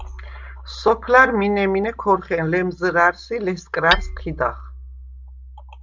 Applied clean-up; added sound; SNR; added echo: none; Hammer; 13 dB; none.